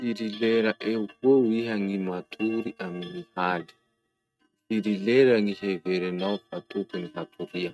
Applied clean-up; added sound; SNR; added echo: neural mask model RNNoise.